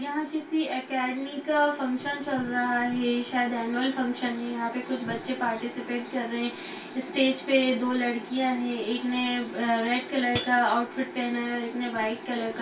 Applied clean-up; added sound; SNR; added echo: none; Hi-hat; 6 dB; reverberation time 0.2 s.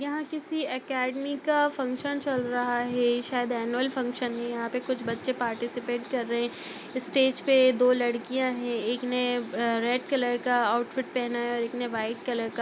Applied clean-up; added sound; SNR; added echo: none; none; none; none.